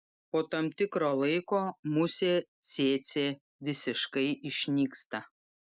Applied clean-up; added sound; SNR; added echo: none; none; none; none.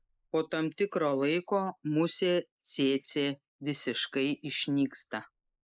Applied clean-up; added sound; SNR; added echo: neural mask model Resemble Enhance denoiser.